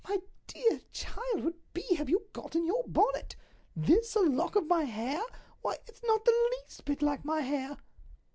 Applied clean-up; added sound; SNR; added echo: none; none; none; none.